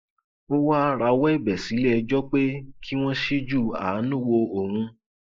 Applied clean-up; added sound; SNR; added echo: neural mask model Resemble Enhance denoiser.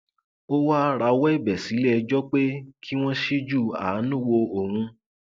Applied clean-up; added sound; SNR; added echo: none; none; none; none.